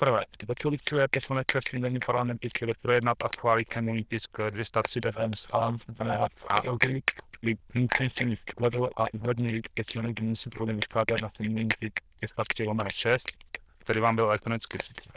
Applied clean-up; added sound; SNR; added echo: neural diffusion model UNIVERSE++.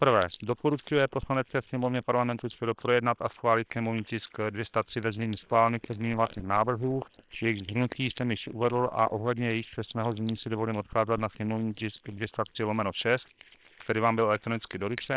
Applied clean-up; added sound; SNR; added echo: neural separator model SepFormer WHAM!.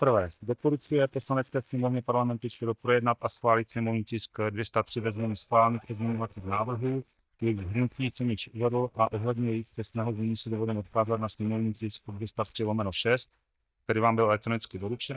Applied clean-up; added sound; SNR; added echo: neural mask model DeepFilterNet 3.